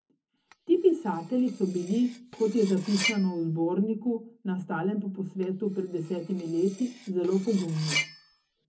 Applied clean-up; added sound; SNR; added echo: none; Cutlery, silverware; 11 dB; reverberation time 0.3 s.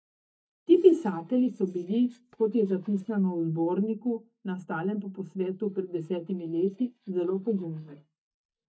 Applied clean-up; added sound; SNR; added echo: neural mask model DeepFilterNet 3.